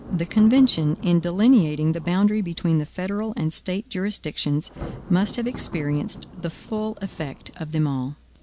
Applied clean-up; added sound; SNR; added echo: none; Thunder; 18 dB; none.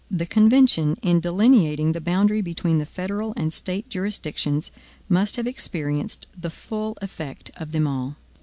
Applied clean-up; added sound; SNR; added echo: none; none; none; none.